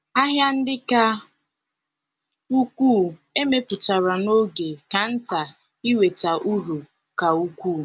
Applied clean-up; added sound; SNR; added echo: none; none; none; none.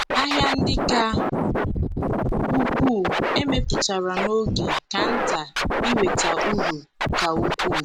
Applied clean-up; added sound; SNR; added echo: none; Scratching (performance technique); -3 dB; none.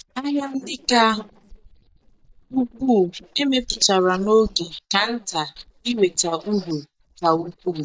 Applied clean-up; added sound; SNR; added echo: neural mask model DeepFilterNet 3.